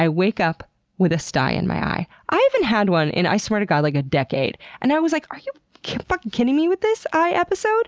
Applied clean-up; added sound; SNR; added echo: none; none; none; none.